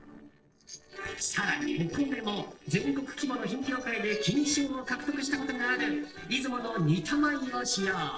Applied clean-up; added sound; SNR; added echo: neural separator model SepFormer DNS4.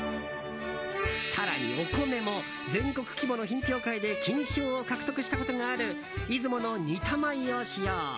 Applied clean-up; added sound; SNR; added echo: none; none; none; none.